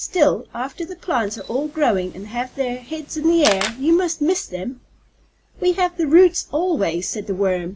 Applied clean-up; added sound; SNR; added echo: none; Camera; 11 dB; none.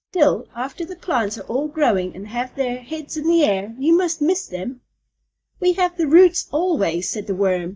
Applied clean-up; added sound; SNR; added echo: neural mask model DeepFilterNet 3.